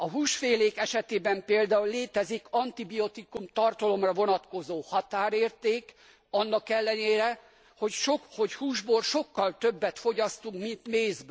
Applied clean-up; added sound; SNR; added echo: none; none; none; none.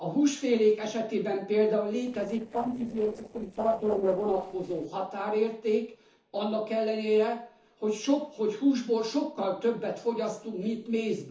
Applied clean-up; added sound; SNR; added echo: neural separator model SepFormer DNS4.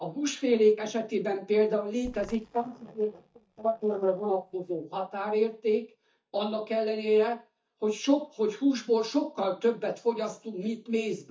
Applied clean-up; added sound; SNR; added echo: neural mask model DeepFilterNet 3.